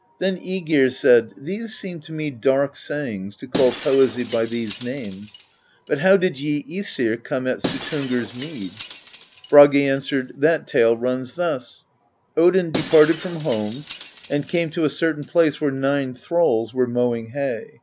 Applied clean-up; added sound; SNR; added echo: none; Shatter; 15 dB; none.